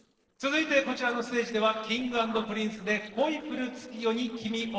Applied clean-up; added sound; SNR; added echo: neural separator model SepFormer DNS4.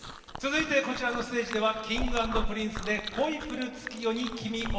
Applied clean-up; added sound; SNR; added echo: none; Chewing, mastication; 6 dB; reverberation time 1.9 s.